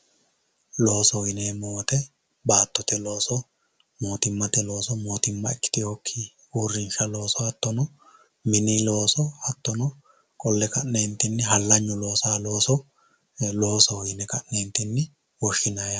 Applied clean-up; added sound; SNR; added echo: none; none; none; none.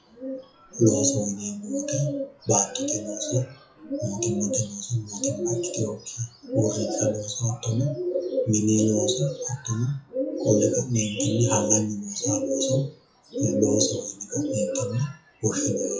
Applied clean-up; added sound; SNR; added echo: classical method WPE with log-MMSE.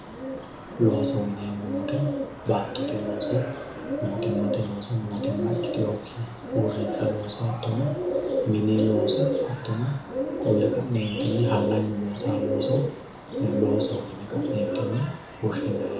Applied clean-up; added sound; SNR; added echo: none; Bird; 2 dB; reverberation time 0.5 s.